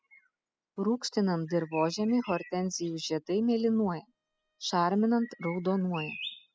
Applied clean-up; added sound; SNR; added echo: classical method spectral subtraction.